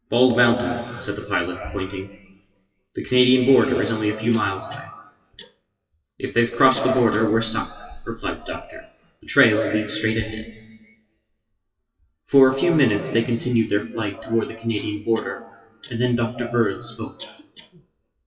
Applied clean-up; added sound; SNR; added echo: classical method WPE with log-MMSE.